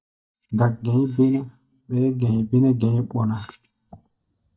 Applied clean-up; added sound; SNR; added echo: neural mask model DeepFilterNet 3.